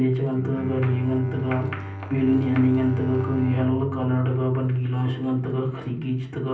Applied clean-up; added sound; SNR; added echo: none; Bowed string instrument; 11 dB; reverberation time 0.6 s.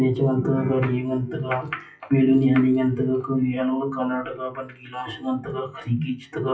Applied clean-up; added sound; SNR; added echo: classical method WPE with log-MMSE.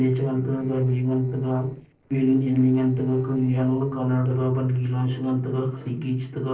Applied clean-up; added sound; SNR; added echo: neural separator model SepFormer DNS4.